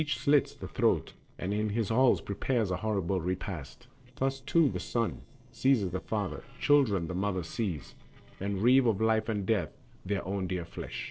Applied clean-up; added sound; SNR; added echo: neural separator model SepFormer DNS4.